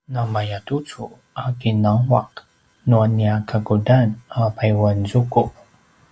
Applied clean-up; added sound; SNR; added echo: none; none; none; none.